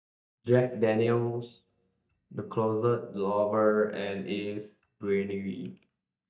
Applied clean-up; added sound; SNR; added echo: neural mask model DeepFilterNet 3.